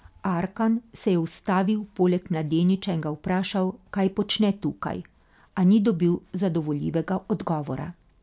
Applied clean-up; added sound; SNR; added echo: none; none; none; none.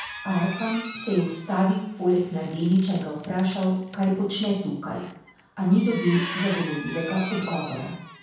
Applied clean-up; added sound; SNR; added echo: none; Squeak; 14 dB; reverberation time 0.7 s.